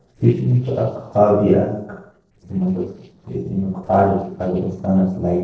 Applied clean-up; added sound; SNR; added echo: neural separator model SepFormer DNS4.